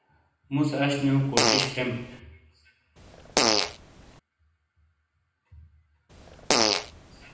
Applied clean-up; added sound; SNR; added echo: none; Fart; -5 dB; reverberation time 0.8 s.